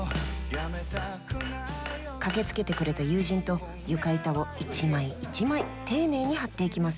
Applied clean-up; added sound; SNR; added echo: none; none; none; none.